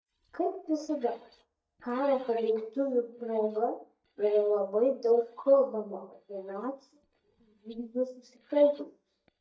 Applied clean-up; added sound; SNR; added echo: neural mask model DeepFilterNet 3.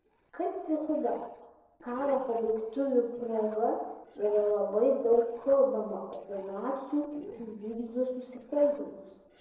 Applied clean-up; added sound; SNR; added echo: neural separator model SepFormer DNS4.